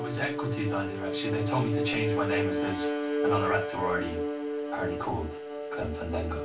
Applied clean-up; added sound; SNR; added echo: none; Bowed string instrument; -1 dB; reverberation time 0.2 s.